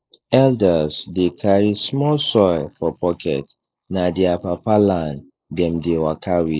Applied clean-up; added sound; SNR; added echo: neural mask model Resemble Enhance denoiser.